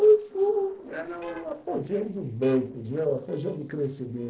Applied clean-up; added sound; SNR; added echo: neural separator model SepFormer DNS4.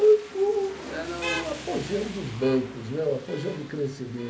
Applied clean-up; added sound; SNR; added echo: none; Rain; 12 dB; reverberation time 0.3 s.